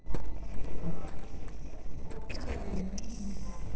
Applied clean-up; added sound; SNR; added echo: neural separator model SepFormer DNS4.